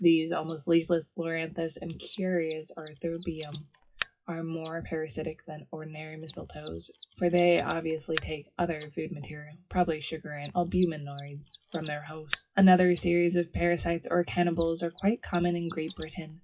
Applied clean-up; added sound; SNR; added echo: classical method WPE with log-MMSE.